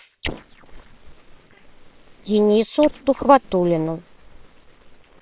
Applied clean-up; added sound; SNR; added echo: neural separator model SepFormer WHAMR!.